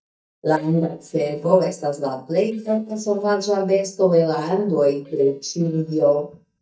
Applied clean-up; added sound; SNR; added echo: neural mask model DeepFilterNet 3.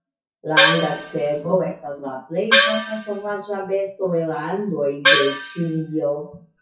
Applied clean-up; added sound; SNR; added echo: classical method WPE with log-MMSE.